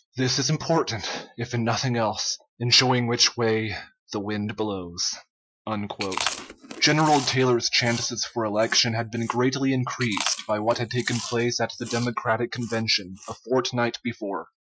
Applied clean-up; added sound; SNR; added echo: classical method Wiener filter.